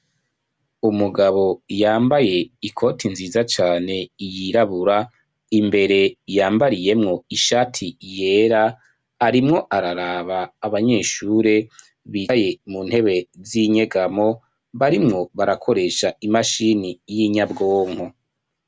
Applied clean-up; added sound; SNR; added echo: none; none; none; none.